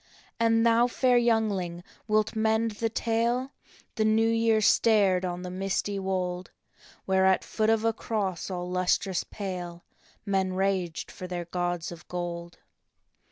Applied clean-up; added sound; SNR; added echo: none; none; none; none.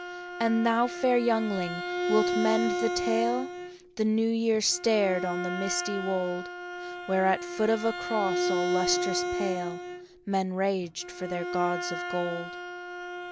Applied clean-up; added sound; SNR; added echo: none; Bowed string instrument; 4 dB; none.